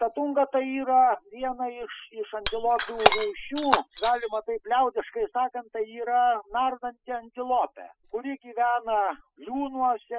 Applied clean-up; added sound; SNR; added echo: classical method spectral subtraction.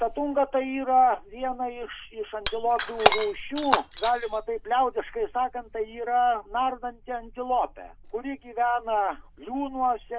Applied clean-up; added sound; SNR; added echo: none; Shatter; 3 dB; none.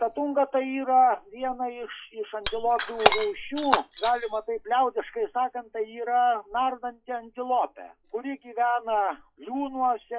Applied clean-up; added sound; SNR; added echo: classical method log-MMSE.